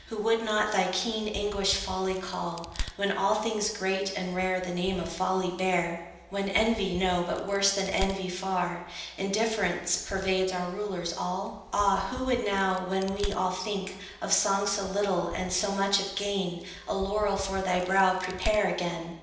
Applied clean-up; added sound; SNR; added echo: none; Crack; 14 dB; reverberation time 0.9 s.